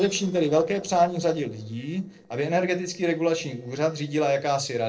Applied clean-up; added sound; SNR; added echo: neural separator model SepFormer DNS4.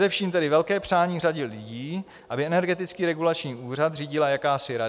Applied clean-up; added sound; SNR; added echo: none; none; none; none.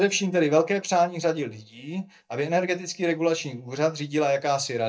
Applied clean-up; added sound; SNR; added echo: neural mask model DeepFilterNet 3.